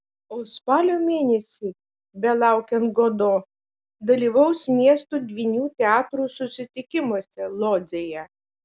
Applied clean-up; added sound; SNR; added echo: none; none; none; none.